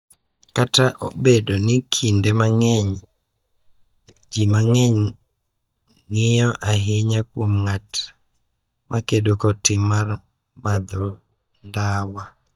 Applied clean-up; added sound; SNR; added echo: neural mask model DeepFilterNet 3.